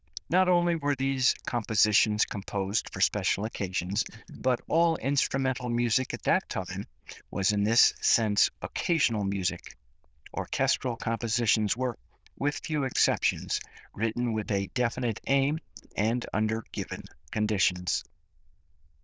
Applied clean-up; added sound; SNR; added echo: neural diffusion model UNIVERSE++.